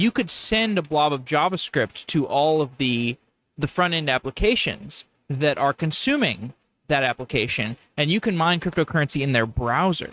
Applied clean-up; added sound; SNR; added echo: neural mask model RNNoise.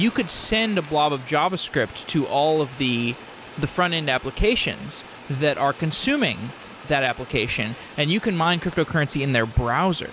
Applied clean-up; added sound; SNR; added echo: none; Fire; 18 dB; none.